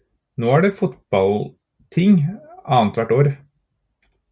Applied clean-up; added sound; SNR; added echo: none; none; none; none.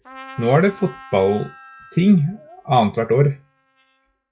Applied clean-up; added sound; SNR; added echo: classical method log-MMSE.